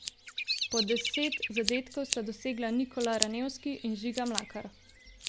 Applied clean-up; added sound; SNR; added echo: none; Bird vocalization, bird call, bird song + Scissors; 3 dB; none.